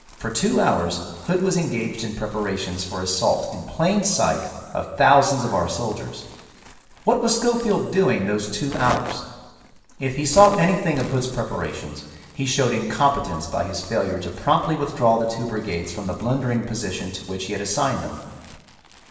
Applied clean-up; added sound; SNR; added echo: none; Crumpling, crinkling; 18 dB; reverberation time 1.4 s.